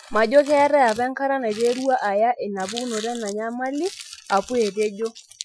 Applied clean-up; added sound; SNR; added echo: classical method Wiener filter.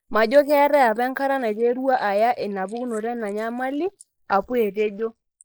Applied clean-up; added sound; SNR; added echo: neural mask model Resemble Enhance denoiser.